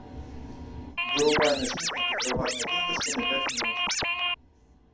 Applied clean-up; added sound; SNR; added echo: none; Scratching (performance technique); -4 dB; reverberation time 0.2 s.